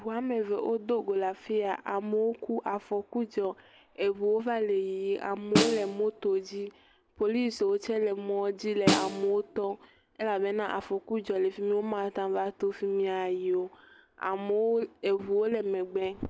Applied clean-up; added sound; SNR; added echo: none; Snare drum; 3 dB; none.